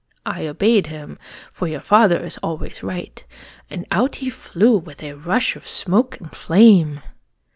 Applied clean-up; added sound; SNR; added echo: none; none; none; none.